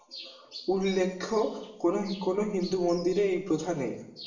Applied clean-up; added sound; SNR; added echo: none; none; none; reverberation time 0.8 s.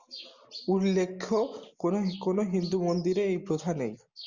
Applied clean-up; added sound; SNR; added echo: none; none; none; none.